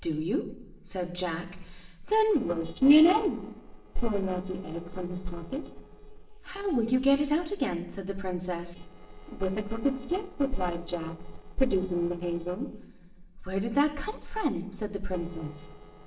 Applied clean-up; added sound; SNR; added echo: neural separator model SepFormer DNS4.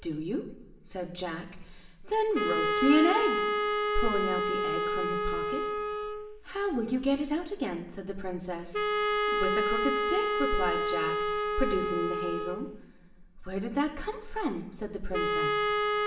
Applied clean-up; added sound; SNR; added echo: none; Wind instrument, woodwind instrument; -1 dB; reverberation time 0.9 s.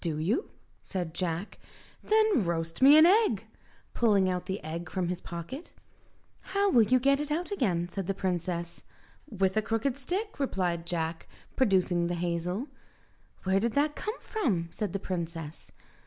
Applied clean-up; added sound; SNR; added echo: none; none; none; none.